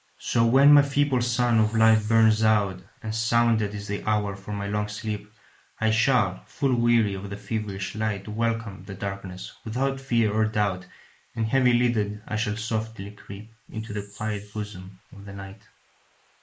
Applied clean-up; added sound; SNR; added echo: neural mask model Resemble Enhance denoiser.